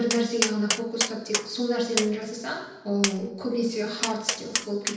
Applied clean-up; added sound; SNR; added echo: none; Tap; 4 dB; reverberation time 0.9 s.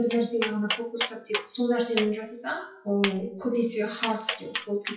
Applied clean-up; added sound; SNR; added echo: classical method WPE with log-MMSE.